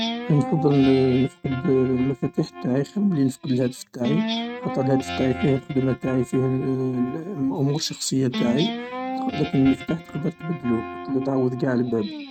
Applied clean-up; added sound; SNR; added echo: neural mask model RNNoise.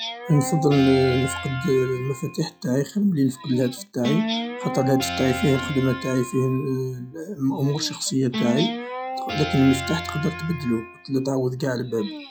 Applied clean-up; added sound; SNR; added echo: classical method log-MMSE.